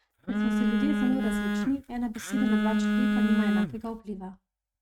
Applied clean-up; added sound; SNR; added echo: neural mask model RNNoise.